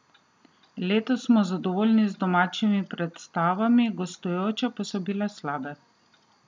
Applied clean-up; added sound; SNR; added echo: none; none; none; none.